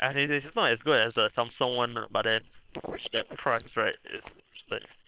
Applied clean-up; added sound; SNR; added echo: neural separator model SepFormer WHAM!.